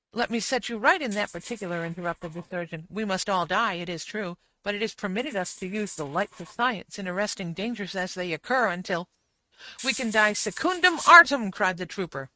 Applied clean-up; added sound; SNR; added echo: neural mask model RNNoise.